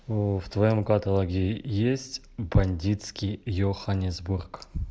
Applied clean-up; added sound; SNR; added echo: none; none; none; none.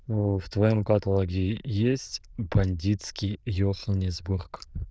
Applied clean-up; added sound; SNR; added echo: neural diffusion model UNIVERSE++.